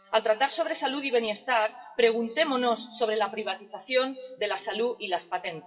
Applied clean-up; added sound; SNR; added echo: classical method WPE with log-MMSE.